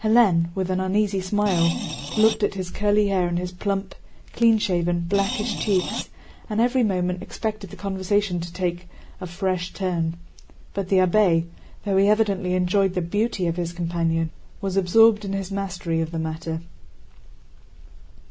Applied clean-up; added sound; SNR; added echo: none; Screech; 7 dB; none.